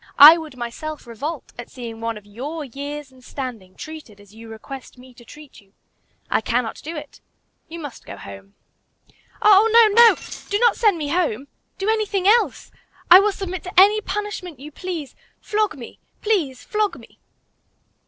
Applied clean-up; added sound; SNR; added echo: neural separator model SepFormer DNS4.